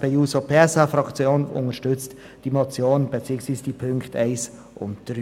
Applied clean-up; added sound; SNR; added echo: none; none; none; none.